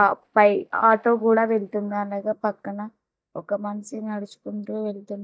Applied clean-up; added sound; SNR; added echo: neural mask model DeepFilterNet 3.